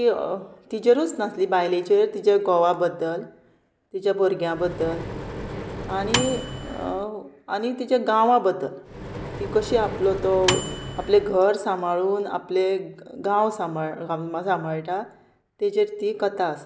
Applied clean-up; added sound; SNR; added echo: none; Microwave oven; 7 dB; none.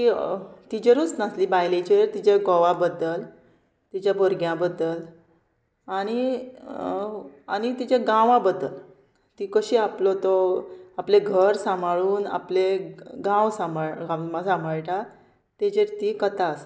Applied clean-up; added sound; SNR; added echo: none; none; none; none.